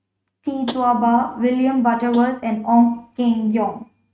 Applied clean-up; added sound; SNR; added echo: neural mask model RNNoise.